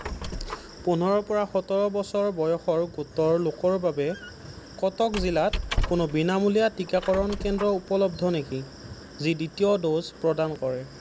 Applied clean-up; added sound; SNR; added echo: none; Squeak; 11 dB; none.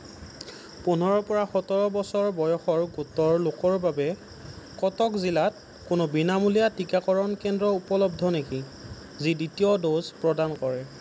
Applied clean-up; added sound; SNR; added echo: none; none; none; none.